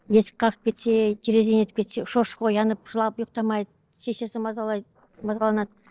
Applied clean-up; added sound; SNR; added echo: neural separator model SepFormer DNS4.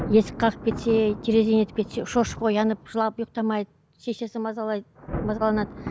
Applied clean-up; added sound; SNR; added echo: none; Thunder; 12 dB; none.